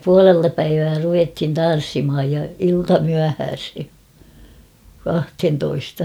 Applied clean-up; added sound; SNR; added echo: none; none; none; none.